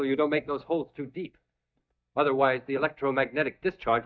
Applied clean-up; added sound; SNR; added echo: neural mask model DeepFilterNet 3.